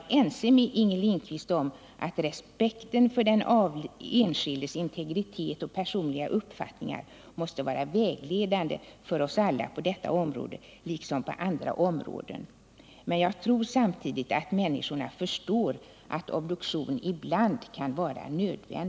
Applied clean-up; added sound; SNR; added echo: none; none; none; none.